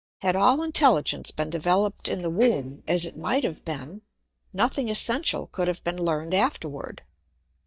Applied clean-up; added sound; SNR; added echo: neural mask model DeepFilterNet 3.